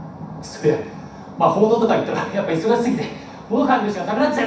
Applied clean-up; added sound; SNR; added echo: none; none; none; reverberation time 0.7 s.